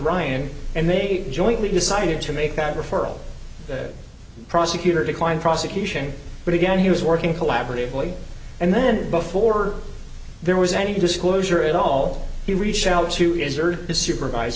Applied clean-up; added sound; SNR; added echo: none; none; none; none.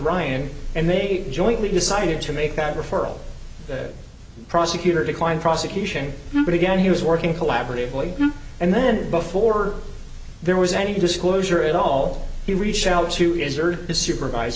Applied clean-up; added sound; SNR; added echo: none; Wind instrument, woodwind instrument; 3 dB; none.